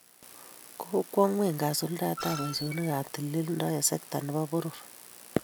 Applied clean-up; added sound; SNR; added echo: none; Screech; 10 dB; none.